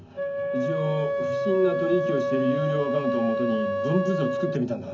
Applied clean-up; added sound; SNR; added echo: none; Wind instrument, woodwind instrument; 0 dB; reverberation time 0.3 s.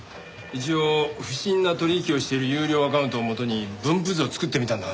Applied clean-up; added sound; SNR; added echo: none; none; none; none.